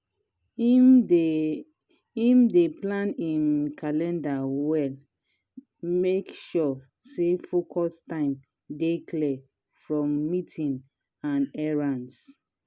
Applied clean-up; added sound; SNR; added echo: none; none; none; none.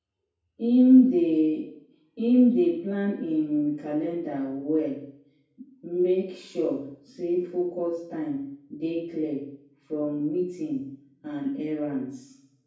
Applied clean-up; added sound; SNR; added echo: none; none; none; reverberation time 0.6 s.